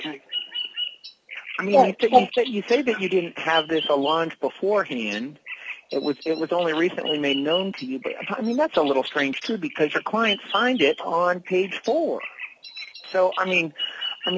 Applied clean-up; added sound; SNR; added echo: none; Bird vocalization, bird call, bird song; 12 dB; none.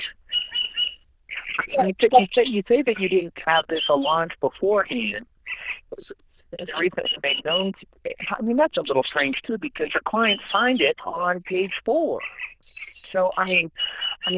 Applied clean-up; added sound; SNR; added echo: neural diffusion model UNIVERSE++.